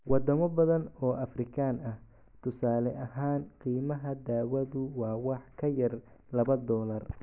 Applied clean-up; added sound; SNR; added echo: none; none; none; none.